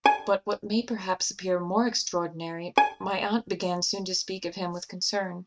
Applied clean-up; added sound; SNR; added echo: neural mask model RNNoise.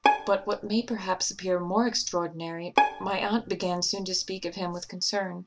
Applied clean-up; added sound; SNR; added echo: none; Bowed string instrument; 3 dB; none.